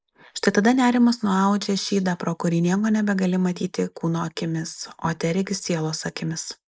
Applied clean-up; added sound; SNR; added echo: neural mask model Resemble Enhance denoiser.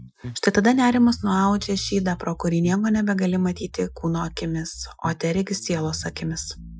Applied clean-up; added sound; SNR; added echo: classical method Wiener filter.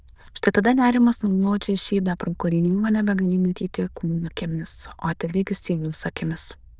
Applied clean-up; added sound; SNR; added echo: neural diffusion model UNIVERSE++.